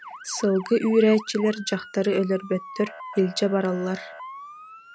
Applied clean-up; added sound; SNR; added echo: none; Motor vehicle (road) / Siren; 17 dB; none.